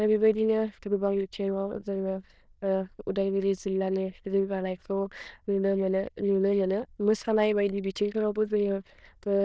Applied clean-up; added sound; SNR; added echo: neural diffusion model UNIVERSE++.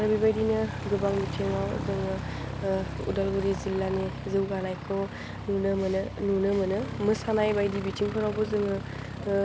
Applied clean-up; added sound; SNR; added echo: none; Aircraft; 7 dB; none.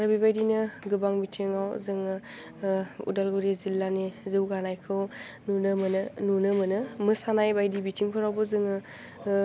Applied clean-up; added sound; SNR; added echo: none; none; none; none.